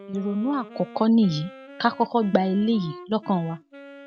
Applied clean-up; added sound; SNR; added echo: none; Wind instrument, woodwind instrument; 19 dB; none.